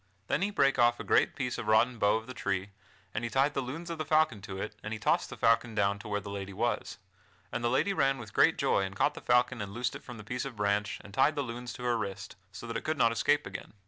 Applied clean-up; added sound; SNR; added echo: none; none; none; none.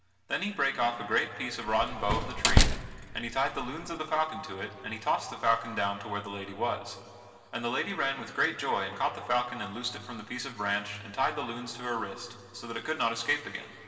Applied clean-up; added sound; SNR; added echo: none; Slam; -4 dB; reverberation time 2.3 s.